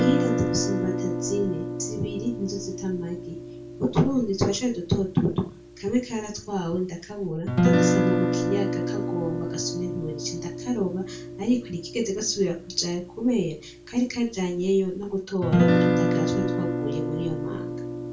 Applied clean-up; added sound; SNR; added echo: none; Guitar; 0 dB; reverberation time 0.3 s.